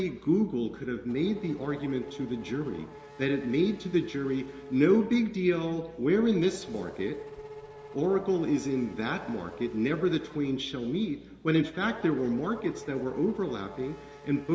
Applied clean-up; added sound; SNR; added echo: none; Race car, auto racing / Accelerating, revving, vroom; 17 dB; reverberation time 1.4 s.